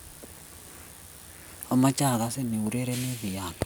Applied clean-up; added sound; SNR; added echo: none; Train; 18 dB; none.